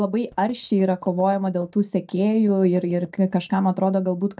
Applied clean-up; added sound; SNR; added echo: neural mask model DeepFilterNet 3.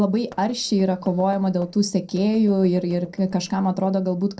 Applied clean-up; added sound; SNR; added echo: neural separator model SepFormer DNS4.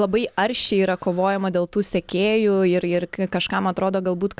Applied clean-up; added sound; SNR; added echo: none; none; none; none.